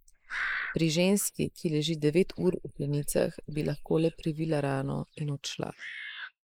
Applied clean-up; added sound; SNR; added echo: neural mask model Resemble Enhance denoiser.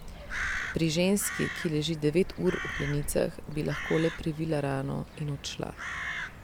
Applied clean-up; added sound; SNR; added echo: none; Crow; 7 dB; none.